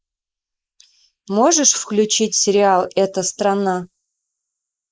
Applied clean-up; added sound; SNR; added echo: neural mask model Resemble Enhance denoiser.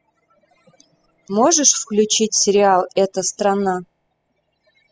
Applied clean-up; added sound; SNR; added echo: classical method spectral subtraction.